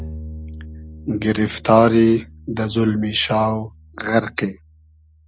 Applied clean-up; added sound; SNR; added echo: none; Bowed string instrument; 18 dB; none.